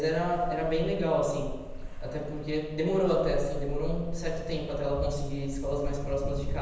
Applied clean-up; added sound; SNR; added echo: none; Ocean; 4 dB; reverberation time 1.1 s.